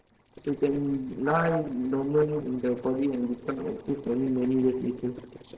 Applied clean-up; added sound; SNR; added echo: neural separator model SepFormer DNS4.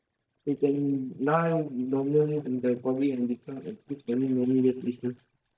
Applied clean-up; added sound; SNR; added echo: neural mask model DeepFilterNet 3.